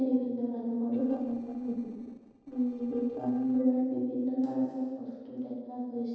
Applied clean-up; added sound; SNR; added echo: neural separator model SepFormer DNS4.